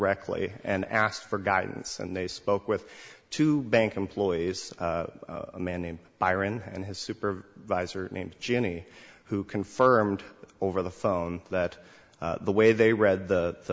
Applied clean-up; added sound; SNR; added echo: none; none; none; none.